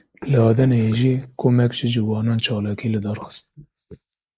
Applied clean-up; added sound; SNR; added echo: neural mask model Resemble Enhance denoiser.